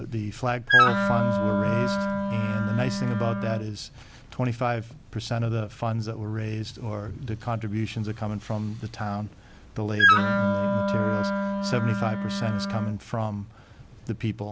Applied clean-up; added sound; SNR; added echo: none; Wind instrument, woodwind instrument; -5 dB; none.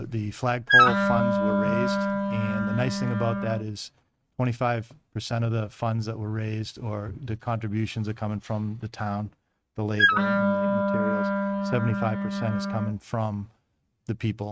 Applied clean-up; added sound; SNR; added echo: neural mask model RNNoise.